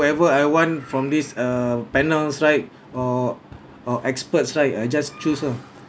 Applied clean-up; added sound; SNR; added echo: none; none; none; none.